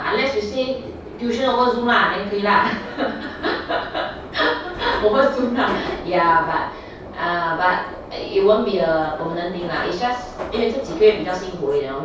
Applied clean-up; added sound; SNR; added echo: none; Subway, metro, underground; 13 dB; reverberation time 0.6 s.